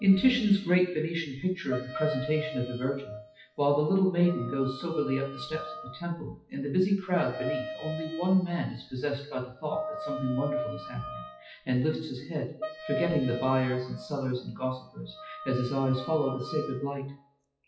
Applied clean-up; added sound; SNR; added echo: classical method WPE with log-MMSE.